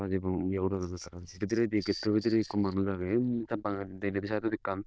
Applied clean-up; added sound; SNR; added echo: neural diffusion model UNIVERSE++.